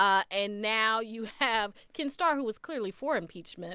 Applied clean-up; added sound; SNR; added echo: none; none; none; none.